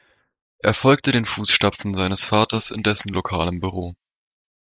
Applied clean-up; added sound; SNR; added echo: neural mask model Resemble Enhance denoiser.